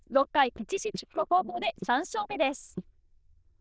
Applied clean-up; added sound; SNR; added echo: neural diffusion model UNIVERSE++.